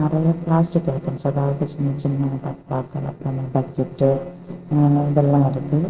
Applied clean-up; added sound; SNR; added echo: neural separator model SepFormer DNS4.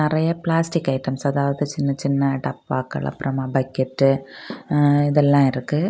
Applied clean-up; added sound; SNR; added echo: none; none; none; none.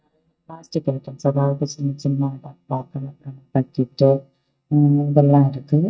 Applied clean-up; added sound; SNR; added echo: neural mask model DeepFilterNet 3.